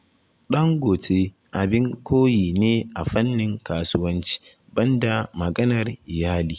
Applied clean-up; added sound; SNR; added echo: none; none; none; none.